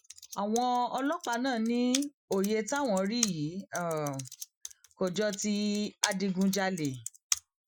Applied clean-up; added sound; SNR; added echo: classical method Wiener filter.